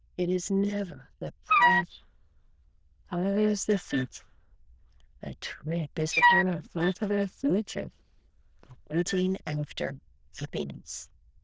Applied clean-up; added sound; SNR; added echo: neural diffusion model UNIVERSE++.